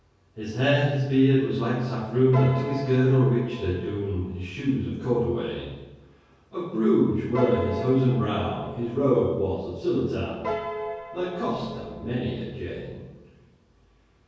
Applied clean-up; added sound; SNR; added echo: none; Piano; 10 dB; reverberation time 1.3 s.